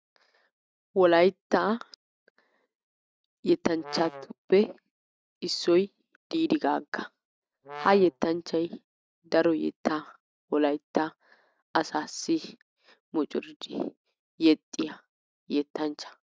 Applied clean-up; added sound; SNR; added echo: neural mask model RNNoise.